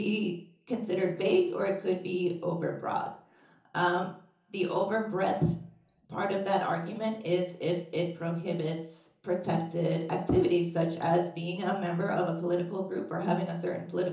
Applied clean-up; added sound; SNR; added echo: none; none; none; reverberation time 0.7 s.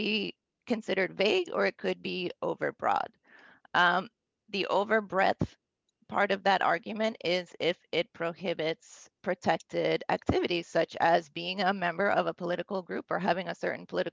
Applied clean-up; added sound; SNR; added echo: none; none; none; none.